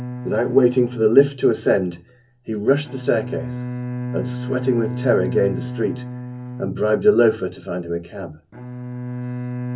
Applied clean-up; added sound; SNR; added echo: none; Bowed string instrument; 8 dB; reverberation time 0.3 s.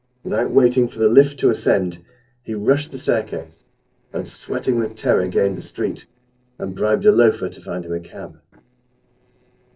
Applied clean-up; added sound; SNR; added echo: neural separator model SepFormer DNS4.